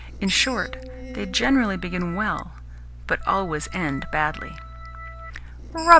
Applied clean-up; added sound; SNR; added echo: none; Organ + Screech; 16 dB; none.